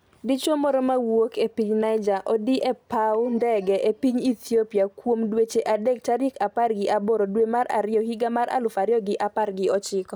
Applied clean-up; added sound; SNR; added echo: none; none; none; none.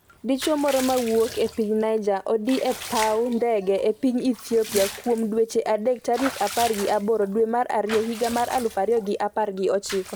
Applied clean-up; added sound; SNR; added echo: none; Bathtub (filling or washing) / Water / Liquid; 14 dB; none.